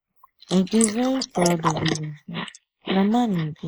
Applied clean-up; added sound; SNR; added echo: neural mask model Resemble Enhance denoiser.